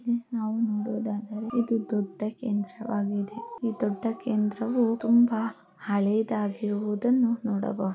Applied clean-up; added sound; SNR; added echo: none; none; none; none.